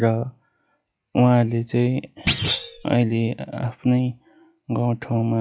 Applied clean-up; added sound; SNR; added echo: classical method log-MMSE.